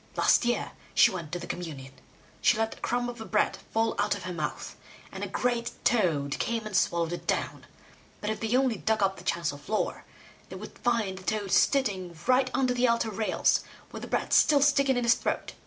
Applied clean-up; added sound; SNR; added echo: none; none; none; none.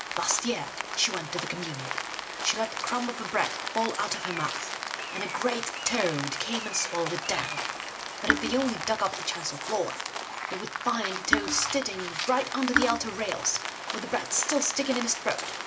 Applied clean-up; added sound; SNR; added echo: none; Rain + Raindrop / Drip; 3 dB; none.